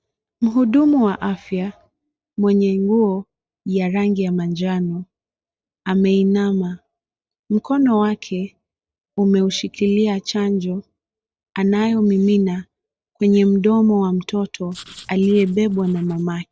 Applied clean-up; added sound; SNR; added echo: neural separator model SepFormer DNS4.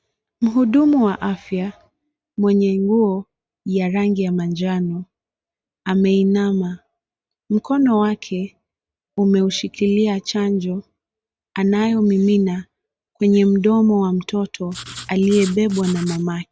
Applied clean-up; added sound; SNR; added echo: none; Writing; 16 dB; none.